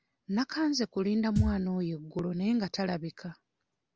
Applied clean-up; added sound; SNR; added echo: none; Thump, thud; 2 dB; none.